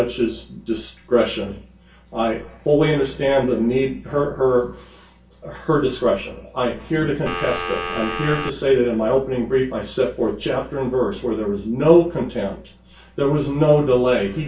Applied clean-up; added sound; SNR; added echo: none; Telephone; 6 dB; reverberation time 0.2 s.